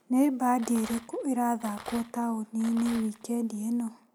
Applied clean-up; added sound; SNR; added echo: none; Rattle; 17 dB; none.